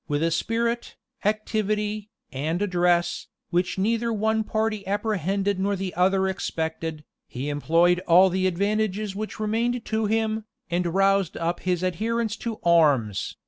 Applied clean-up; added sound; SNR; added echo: none; none; none; none.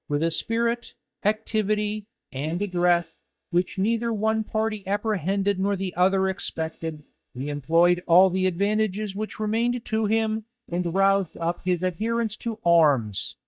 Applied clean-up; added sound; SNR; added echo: neural mask model DeepFilterNet 3.